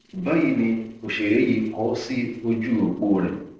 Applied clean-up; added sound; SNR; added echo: neural separator model SepFormer DNS4.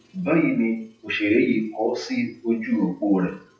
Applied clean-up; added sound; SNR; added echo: classical method WPE with log-MMSE.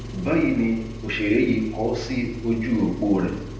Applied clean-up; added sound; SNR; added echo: none; Engine; 11 dB; reverberation time 0.8 s.